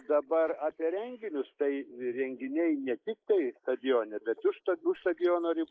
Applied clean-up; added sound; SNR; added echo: neural mask model Resemble Enhance denoiser.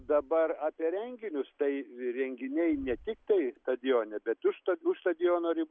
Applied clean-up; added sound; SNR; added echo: none; none; none; none.